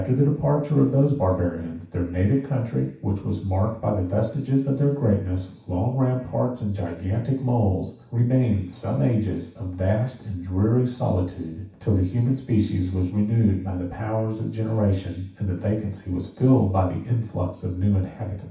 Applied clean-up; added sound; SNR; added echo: none; none; none; reverberation time 0.7 s.